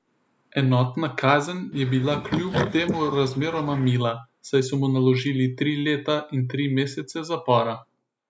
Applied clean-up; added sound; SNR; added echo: neural mask model Resemble Enhance denoiser.